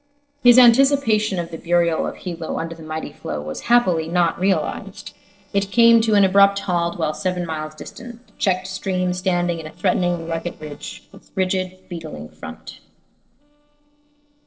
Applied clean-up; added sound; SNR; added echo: neural separator model SepFormer DNS4.